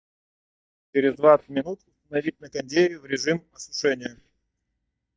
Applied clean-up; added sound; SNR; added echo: neural mask model DeepFilterNet 3.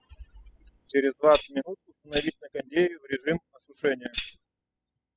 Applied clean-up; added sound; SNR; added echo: classical method spectral subtraction.